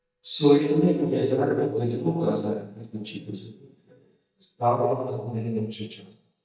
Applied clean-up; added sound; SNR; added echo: neural mask model DeepFilterNet 3.